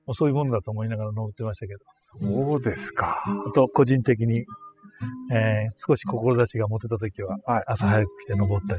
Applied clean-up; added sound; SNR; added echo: classical method spectral subtraction.